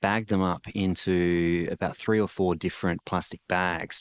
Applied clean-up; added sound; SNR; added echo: neural mask model Resemble Enhance denoiser.